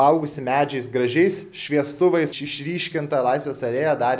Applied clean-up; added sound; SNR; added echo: none; none; none; none.